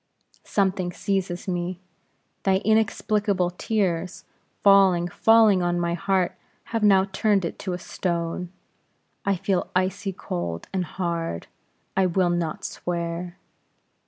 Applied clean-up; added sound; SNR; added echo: none; none; none; none.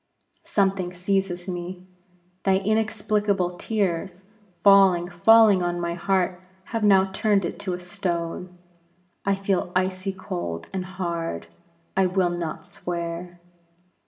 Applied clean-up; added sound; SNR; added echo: none; none; none; reverberation time 0.7 s.